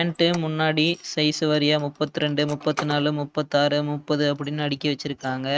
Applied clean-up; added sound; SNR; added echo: neural mask model RNNoise.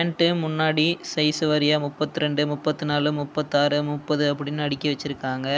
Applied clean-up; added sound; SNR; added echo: none; none; none; none.